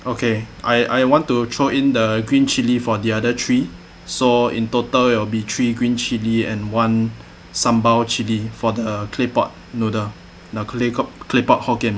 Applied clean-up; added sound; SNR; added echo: none; none; none; none.